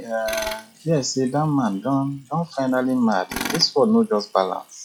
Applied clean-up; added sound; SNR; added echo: classical method log-MMSE.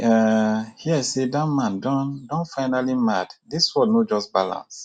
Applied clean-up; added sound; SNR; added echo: none; none; none; none.